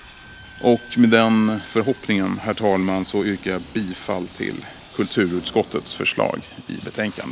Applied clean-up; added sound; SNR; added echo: none; Fixed-wing aircraft, airplane + Squeak / Slam; 19 dB; none.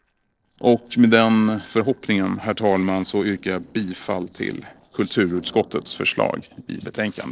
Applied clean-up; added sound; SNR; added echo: neural separator model SepFormer DNS4.